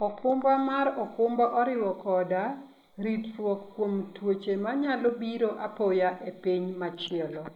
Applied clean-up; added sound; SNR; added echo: neural mask model Resemble Enhance denoiser.